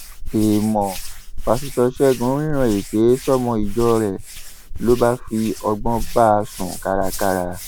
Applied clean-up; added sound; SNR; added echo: none; Hands; 8 dB; none.